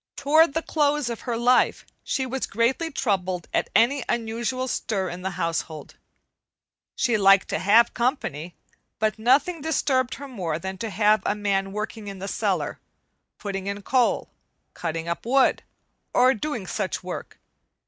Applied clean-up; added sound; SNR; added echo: none; none; none; none.